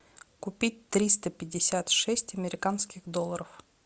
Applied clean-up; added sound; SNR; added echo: none; none; none; none.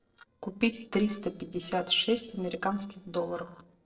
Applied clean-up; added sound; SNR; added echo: neural separator model SepFormer DNS4.